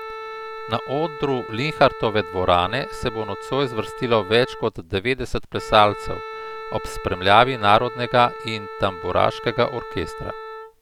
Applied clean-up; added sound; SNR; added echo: none; Wind instrument, woodwind instrument; 12 dB; none.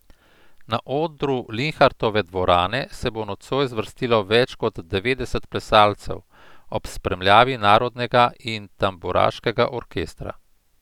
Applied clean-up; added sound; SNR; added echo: none; none; none; none.